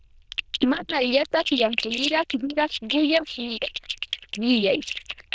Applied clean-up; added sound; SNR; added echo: neural diffusion model UNIVERSE++.